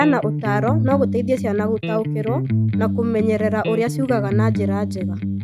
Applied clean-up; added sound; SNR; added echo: neural mask model RNNoise.